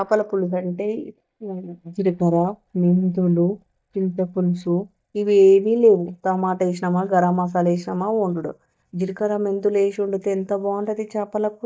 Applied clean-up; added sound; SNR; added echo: neural mask model DeepFilterNet 3.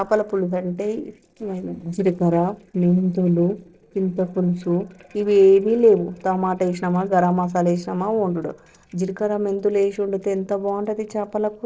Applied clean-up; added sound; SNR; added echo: neural separator model SepFormer DNS4.